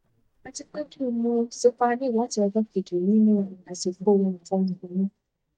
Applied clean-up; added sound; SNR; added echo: neural mask model DeepFilterNet 3.